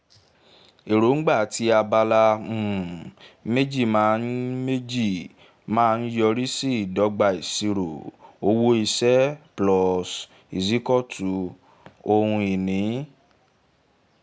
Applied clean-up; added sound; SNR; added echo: none; none; none; none.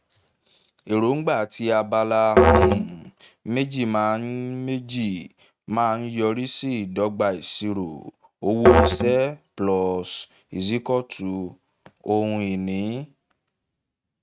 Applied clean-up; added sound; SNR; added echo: neural mask model RNNoise.